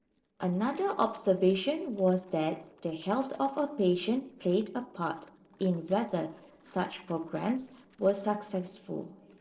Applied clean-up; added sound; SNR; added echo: neural separator model SepFormer DNS4.